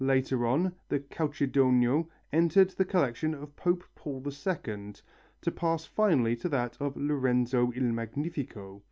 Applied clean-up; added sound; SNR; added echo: none; none; none; none.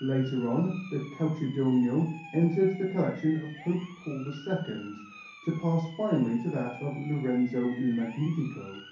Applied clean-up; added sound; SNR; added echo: none; Siren; 20 dB; reverberation time 0.6 s.